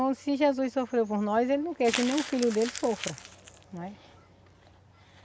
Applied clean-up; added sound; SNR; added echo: none; Crumpling, crinkling; 10 dB; none.